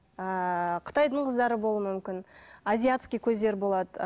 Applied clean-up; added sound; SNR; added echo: none; none; none; none.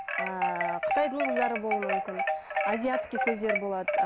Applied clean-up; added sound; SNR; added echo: none; Wind chime; -2 dB; none.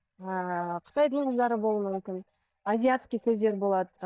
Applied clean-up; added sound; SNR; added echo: neural mask model DeepFilterNet 3.